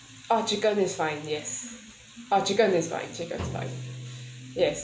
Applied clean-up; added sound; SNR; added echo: none; Drum; 14 dB; none.